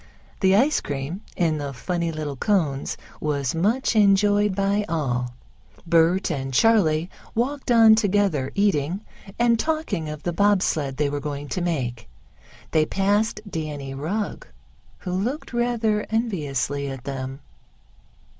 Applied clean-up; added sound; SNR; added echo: none; none; none; none.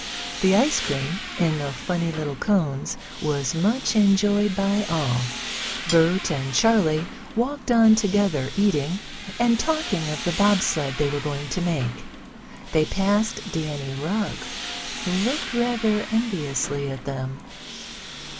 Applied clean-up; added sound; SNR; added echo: none; Tools + Cutlery, silverware; 11 dB; none.